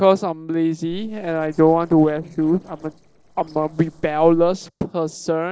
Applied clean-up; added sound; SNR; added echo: neural separator model SepFormer DNS4.